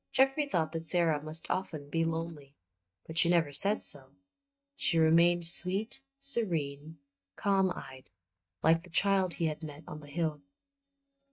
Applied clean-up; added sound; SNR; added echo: neural mask model DeepFilterNet 3.